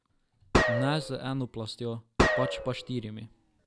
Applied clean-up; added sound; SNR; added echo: none; Gunshot, gunfire; -4 dB; none.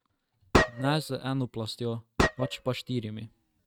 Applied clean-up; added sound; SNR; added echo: neural mask model RNNoise.